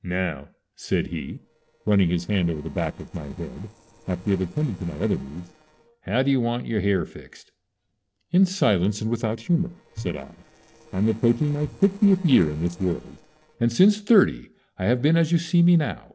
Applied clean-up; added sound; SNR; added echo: neural separator model SepFormer DNS4.